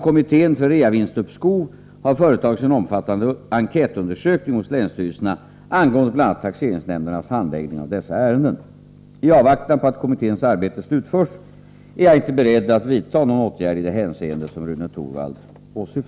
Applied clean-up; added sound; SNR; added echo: none; none; none; none.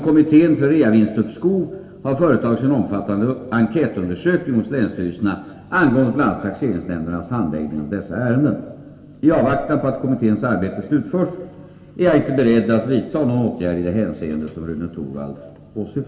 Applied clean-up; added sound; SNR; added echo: none; none; none; reverberation time 1.7 s.